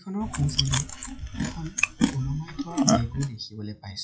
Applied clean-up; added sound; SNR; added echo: classical method WPE with log-MMSE.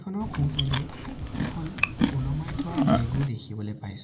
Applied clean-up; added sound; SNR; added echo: none; Chewing, mastication; -3 dB; reverberation time 2.5 s.